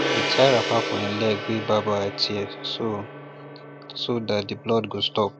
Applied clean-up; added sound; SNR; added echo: none; Gong; 5 dB; none.